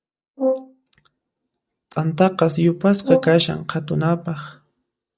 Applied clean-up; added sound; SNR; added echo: neural mask model DeepFilterNet 3.